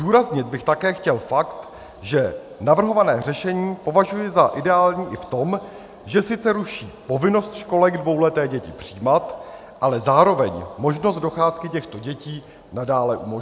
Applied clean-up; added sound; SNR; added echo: none; none; none; none.